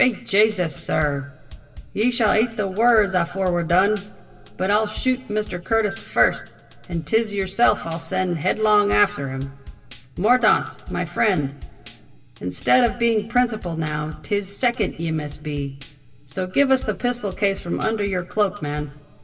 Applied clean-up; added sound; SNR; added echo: none; Drum kit; 18 dB; reverberation time 2.8 s.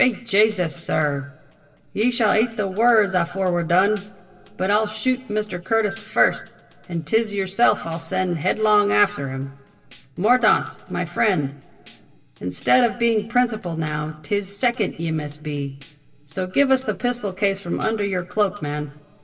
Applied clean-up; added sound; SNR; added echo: neural separator model SepFormer DNS4.